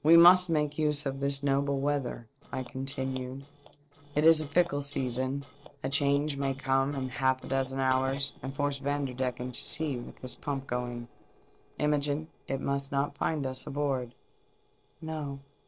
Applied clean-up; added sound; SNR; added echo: neural separator model SepFormer DNS4.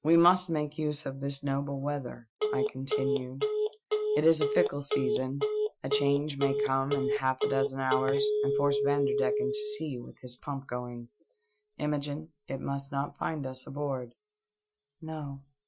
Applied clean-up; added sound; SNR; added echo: classical method Wiener filter.